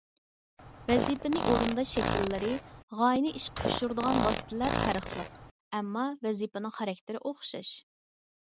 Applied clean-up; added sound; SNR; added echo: none; Fart; 1 dB; none.